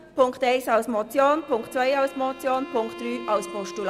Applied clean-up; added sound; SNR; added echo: none; Bowed string instrument; 17 dB; none.